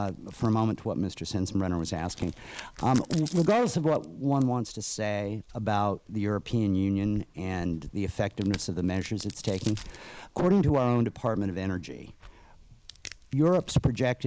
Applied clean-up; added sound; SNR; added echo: neural mask model Resemble Enhance denoiser.